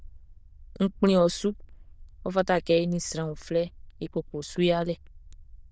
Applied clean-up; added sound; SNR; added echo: neural diffusion model UNIVERSE++.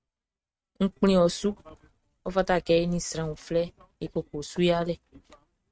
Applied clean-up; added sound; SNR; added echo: neural mask model RNNoise.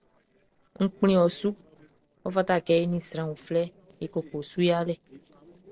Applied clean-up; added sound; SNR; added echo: neural separator model SepFormer DNS4.